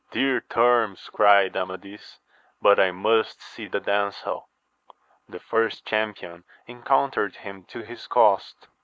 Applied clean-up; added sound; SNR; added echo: none; none; none; none.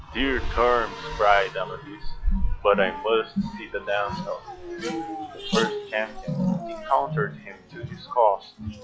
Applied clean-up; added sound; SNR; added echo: classical method log-MMSE.